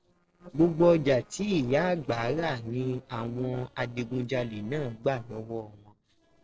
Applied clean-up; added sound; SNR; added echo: neural separator model SepFormer DNS4.